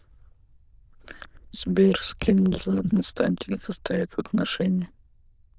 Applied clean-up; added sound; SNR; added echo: neural diffusion model UNIVERSE++.